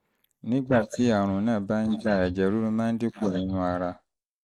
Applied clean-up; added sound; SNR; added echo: neural mask model Resemble Enhance denoiser.